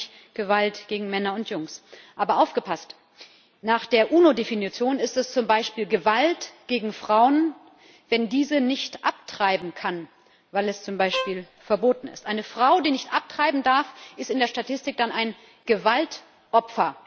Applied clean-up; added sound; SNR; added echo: none; Bowed string instrument; 11 dB; none.